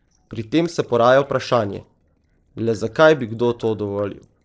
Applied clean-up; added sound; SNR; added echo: neural separator model SepFormer DNS4.